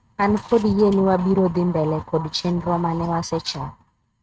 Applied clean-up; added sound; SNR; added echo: neural mask model RNNoise.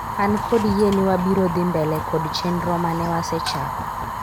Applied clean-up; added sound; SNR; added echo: none; Fire; 5 dB; none.